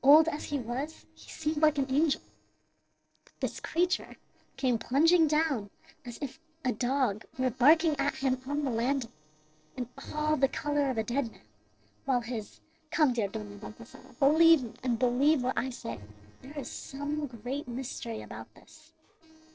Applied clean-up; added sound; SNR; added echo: neural separator model SepFormer DNS4.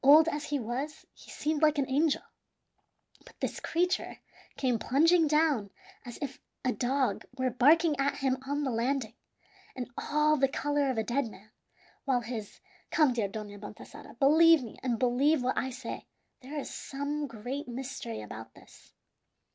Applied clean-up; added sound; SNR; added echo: none; none; none; none.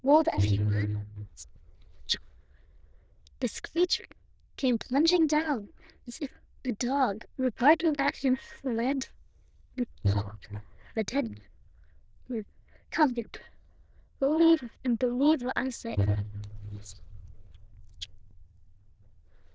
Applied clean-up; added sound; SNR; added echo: neural diffusion model UNIVERSE++.